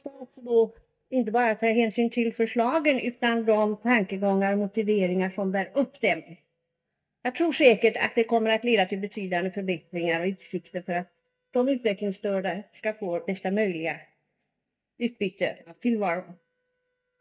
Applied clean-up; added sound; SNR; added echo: neural mask model DeepFilterNet 3.